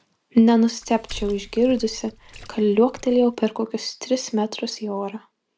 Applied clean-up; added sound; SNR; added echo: none; Water / Splash, splatter; 19 dB; none.